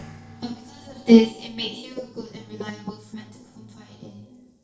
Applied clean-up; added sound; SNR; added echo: neural mask model DeepFilterNet 3.